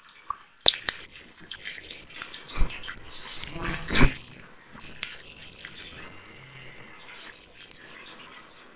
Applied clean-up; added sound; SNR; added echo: neural separator model SepFormer WHAMR!.